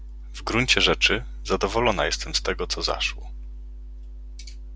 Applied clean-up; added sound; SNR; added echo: none; none; none; none.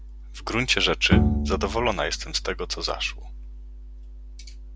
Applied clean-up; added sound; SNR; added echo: none; Bowed string instrument; -3 dB; none.